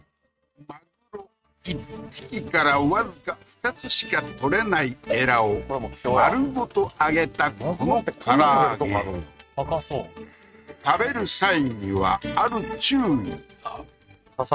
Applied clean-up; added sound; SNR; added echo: neural mask model RNNoise.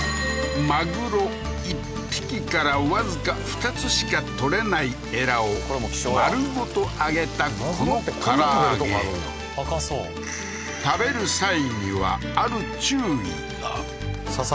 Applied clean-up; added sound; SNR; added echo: none; none; none; none.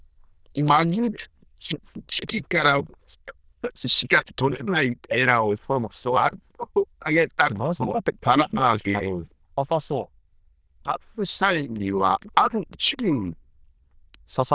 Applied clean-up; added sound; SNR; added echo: neural diffusion model UNIVERSE++.